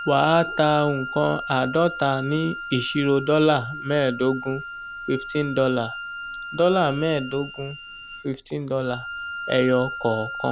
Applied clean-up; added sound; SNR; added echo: none; Wind instrument, woodwind instrument; 10 dB; none.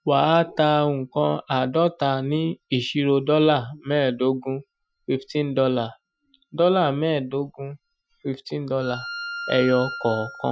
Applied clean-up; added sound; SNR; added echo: classical method Wiener filter.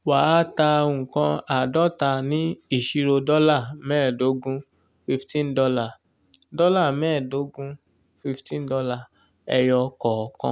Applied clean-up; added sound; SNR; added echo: none; none; none; none.